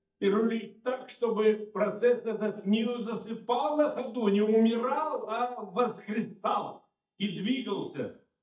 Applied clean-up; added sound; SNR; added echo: neural mask model DeepFilterNet 3.